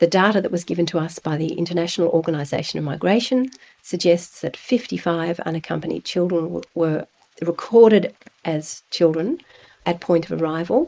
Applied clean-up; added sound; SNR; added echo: neural mask model Resemble Enhance denoiser.